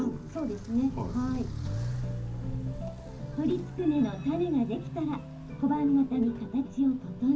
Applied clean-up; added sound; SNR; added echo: none; Walk, footsteps; 8 dB; reverberation time 0.3 s.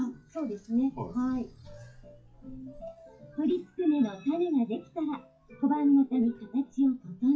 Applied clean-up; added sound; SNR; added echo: classical method WPE with log-MMSE.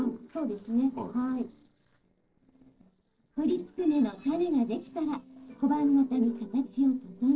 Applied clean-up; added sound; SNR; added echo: neural separator model SepFormer DNS4.